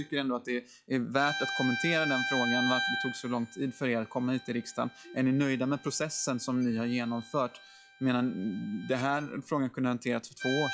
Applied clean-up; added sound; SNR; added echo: classical method log-MMSE.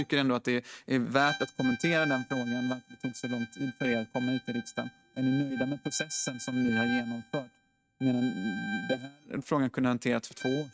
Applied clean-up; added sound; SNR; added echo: neural mask model RNNoise.